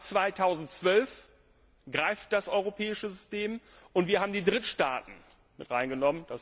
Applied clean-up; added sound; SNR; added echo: none; none; none; none.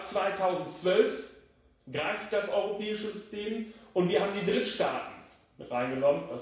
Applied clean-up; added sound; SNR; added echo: none; none; none; reverberation time 0.7 s.